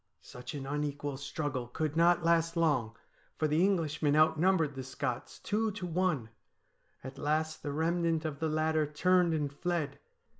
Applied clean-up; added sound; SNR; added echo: none; none; none; none.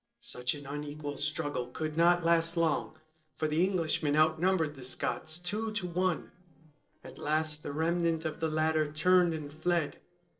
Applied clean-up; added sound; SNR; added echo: neural separator model SepFormer DNS4.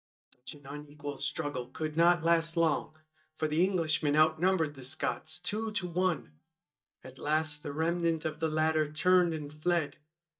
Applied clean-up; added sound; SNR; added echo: neural mask model DeepFilterNet 3.